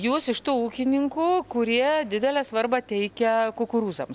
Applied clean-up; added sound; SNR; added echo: none; none; none; none.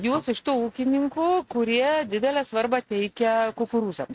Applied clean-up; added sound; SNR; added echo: neural mask model RNNoise.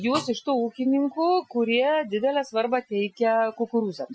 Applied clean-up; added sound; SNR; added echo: classical method Wiener filter.